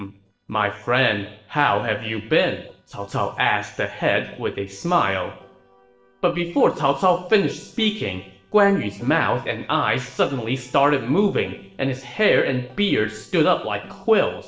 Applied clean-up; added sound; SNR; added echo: neural separator model SepFormer DNS4.